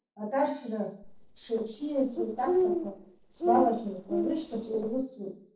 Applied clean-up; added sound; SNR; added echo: neural separator model SepFormer DNS4.